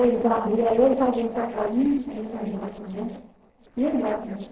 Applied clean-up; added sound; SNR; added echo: neural separator model SepFormer DNS4.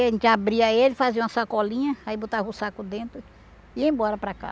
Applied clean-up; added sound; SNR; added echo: none; none; none; none.